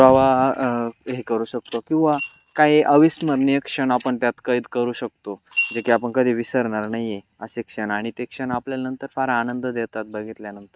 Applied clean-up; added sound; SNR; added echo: neural mask model RNNoise.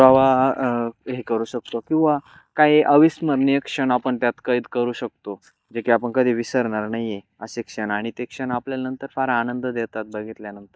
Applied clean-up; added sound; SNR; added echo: neural mask model DeepFilterNet 3.